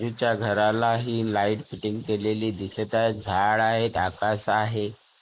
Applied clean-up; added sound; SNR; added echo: neural mask model Resemble Enhance denoiser.